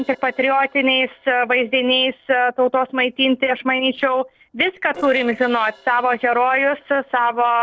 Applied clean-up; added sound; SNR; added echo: neural separator model SepFormer DNS4.